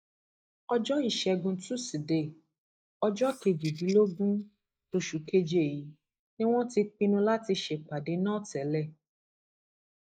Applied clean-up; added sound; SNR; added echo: neural mask model DeepFilterNet 3.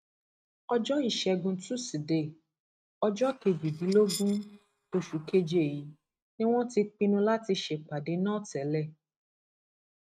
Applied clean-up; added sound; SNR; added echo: neural mask model RNNoise.